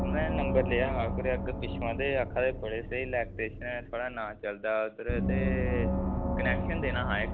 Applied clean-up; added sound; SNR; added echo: none; Gong; 0 dB; none.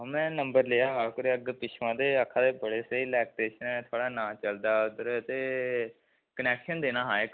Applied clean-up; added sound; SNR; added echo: none; none; none; none.